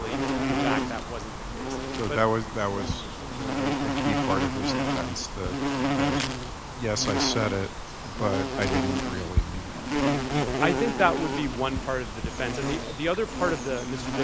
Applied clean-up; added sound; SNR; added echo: none; Insect; -1 dB; none.